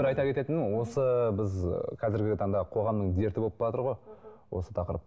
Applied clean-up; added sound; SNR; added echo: none; none; none; none.